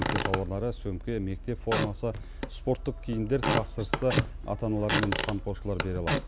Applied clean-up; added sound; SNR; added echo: none; Squeak / Wood; 1 dB; none.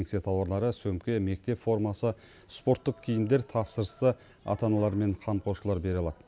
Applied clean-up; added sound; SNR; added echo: none; none; none; none.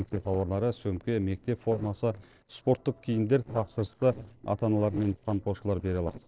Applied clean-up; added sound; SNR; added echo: neural separator model SepFormer DNS4.